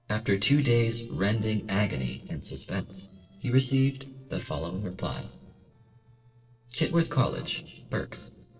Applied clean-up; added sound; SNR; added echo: neural separator model SepFormer DNS4.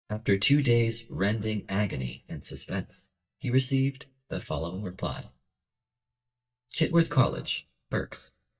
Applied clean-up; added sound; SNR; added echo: neural mask model DeepFilterNet 3.